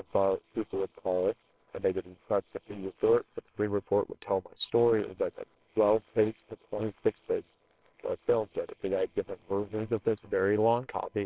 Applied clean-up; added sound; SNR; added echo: neural separator model SepFormer WHAMR!.